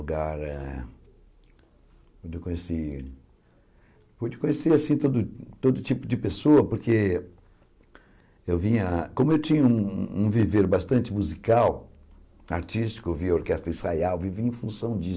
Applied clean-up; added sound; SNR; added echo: none; none; none; none.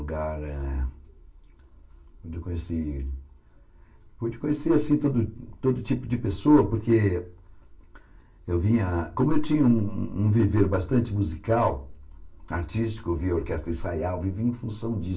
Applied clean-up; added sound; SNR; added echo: none; none; none; reverberation time 0.2 s.